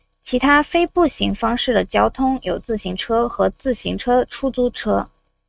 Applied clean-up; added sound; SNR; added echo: neural mask model RNNoise.